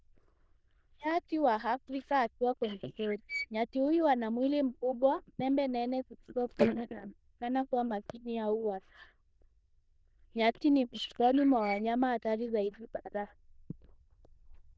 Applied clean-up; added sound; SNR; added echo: neural diffusion model UNIVERSE++.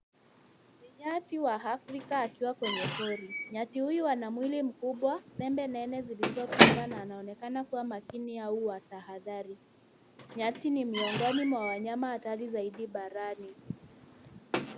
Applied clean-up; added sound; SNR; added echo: none; Squeak / Slam / Wood; 1 dB; none.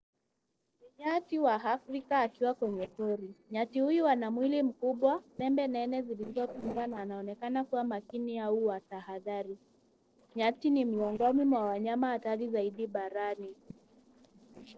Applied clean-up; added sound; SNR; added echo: neural separator model SepFormer DNS4.